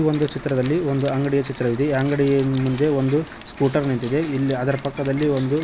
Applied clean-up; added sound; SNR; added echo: none; Knock + Crushing; 18 dB; none.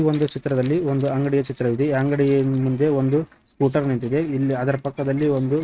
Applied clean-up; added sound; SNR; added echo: neural mask model RNNoise.